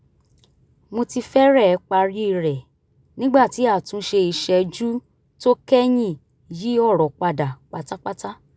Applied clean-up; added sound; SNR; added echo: none; none; none; none.